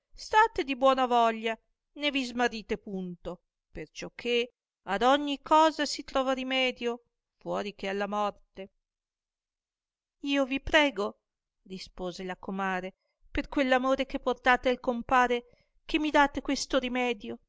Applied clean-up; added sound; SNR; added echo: none; none; none; none.